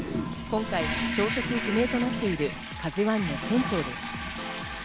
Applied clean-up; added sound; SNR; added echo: none; Toilet flush; 3 dB; none.